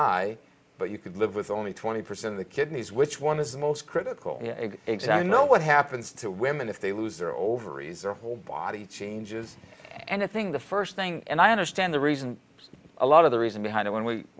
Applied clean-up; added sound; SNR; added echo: none; none; none; none.